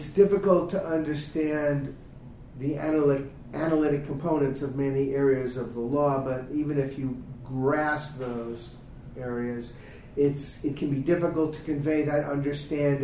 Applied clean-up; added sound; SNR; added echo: none; none; none; none.